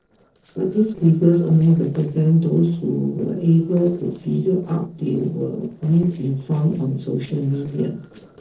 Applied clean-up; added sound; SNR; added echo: neural separator model SepFormer DNS4.